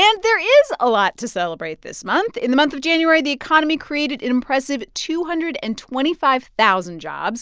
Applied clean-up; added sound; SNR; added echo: none; none; none; none.